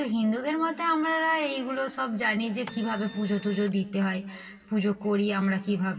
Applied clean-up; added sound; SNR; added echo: none; Printer; 16 dB; reverberation time 2.1 s.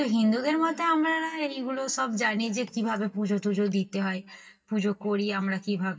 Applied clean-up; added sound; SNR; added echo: neural mask model DeepFilterNet 3.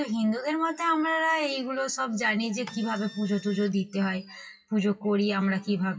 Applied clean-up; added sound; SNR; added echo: classical method WPE with log-MMSE.